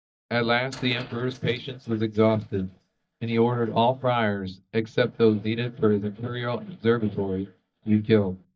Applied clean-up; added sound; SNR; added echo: neural mask model DeepFilterNet 3.